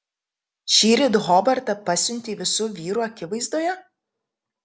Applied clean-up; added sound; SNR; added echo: none; none; none; none.